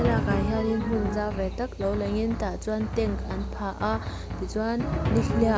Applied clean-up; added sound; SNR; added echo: none; Drum; 2 dB; none.